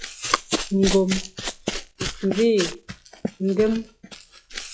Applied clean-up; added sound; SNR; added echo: classical method log-MMSE.